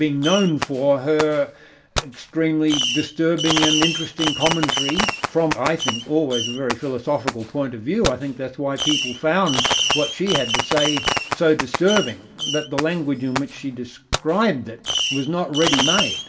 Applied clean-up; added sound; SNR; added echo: none; Fireworks; 3 dB; reverberation time 0.3 s.